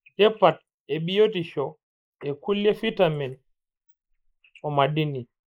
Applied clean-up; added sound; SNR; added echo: neural mask model Resemble Enhance denoiser.